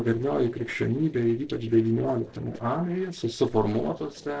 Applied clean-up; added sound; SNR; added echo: neural separator model SepFormer DNS4.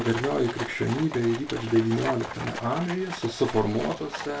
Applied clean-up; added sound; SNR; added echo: none; Livestock, farm animals, working animals; 10 dB; reverberation time 0.2 s.